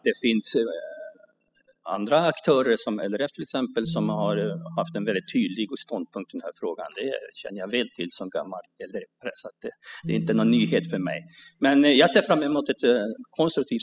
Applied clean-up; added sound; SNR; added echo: classical method spectral subtraction.